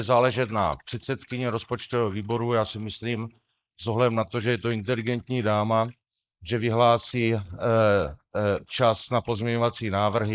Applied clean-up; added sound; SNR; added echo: neural mask model Resemble Enhance denoiser.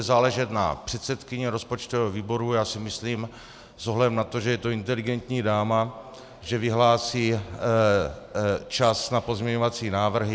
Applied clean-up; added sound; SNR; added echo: none; none; none; none.